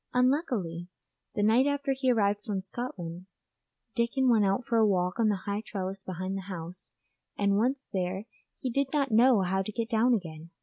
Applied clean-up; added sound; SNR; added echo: none; none; none; none.